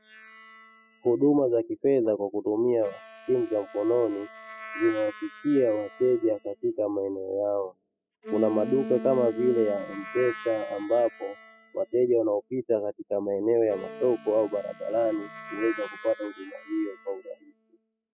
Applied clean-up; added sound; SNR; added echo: classical method spectral subtraction.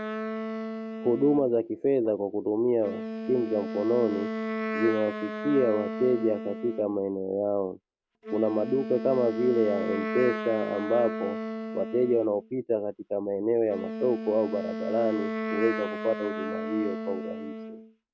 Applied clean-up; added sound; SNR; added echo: none; Wind instrument, woodwind instrument; 7 dB; none.